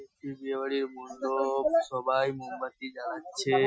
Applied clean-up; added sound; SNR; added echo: classical method Wiener filter.